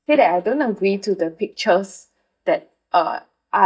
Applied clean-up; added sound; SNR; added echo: neural mask model DeepFilterNet 3.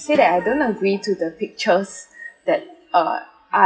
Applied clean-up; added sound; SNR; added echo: classical method WPE with log-MMSE.